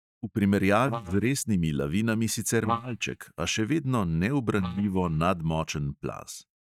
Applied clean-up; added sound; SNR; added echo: neural mask model DeepFilterNet 3.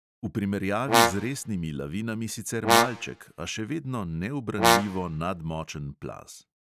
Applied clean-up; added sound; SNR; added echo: none; Brass instrument; -4 dB; none.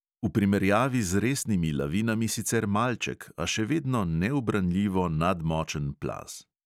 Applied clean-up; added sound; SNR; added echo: none; none; none; none.